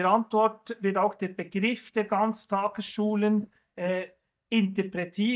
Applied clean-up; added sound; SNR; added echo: neural mask model DeepFilterNet 3.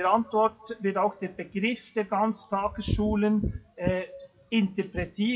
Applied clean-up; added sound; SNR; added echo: classical method WPE with log-MMSE.